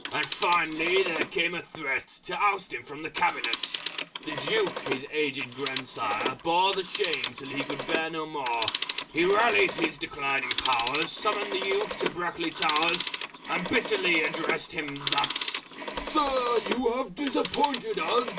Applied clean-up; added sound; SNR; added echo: none; Telephone; 4 dB; none.